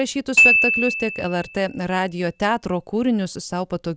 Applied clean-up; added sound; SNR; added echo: none; Glockenspiel; -1 dB; none.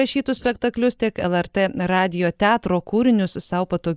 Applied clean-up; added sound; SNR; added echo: neural mask model Resemble Enhance denoiser.